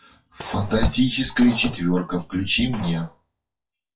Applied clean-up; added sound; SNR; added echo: classical method WPE with log-MMSE.